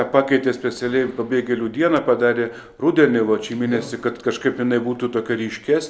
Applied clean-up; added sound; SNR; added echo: none; none; none; none.